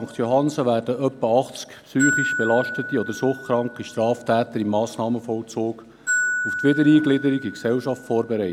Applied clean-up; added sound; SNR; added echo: none; Glockenspiel; 8 dB; none.